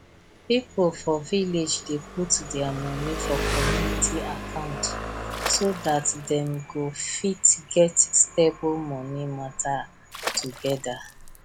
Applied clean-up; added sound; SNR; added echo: none; Water / Splash, splatter + Engine; 8 dB; none.